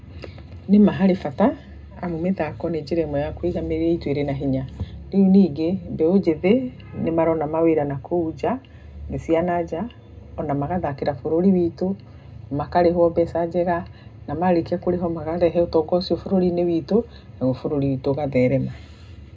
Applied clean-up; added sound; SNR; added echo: none; none; none; reverberation time 0.2 s.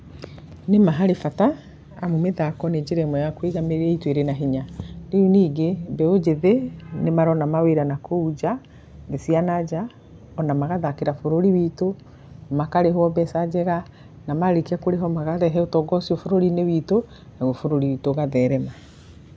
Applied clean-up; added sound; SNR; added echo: none; none; none; none.